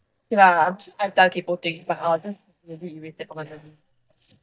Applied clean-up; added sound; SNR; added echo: neural mask model DeepFilterNet 3.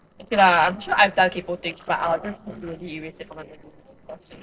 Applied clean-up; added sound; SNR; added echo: neural separator model SepFormer DNS4.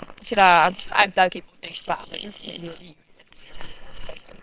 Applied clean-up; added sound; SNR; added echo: neural separator model SepFormer WHAMR!.